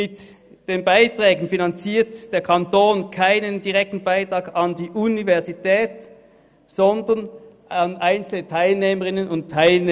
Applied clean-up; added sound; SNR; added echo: none; none; none; none.